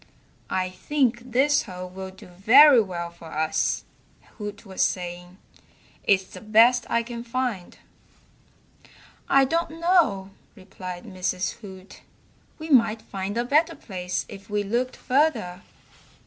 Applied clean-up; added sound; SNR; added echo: none; none; none; none.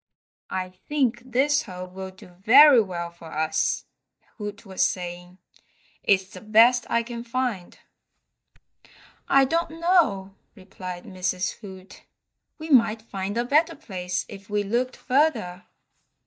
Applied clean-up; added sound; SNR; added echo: neural mask model DeepFilterNet 3.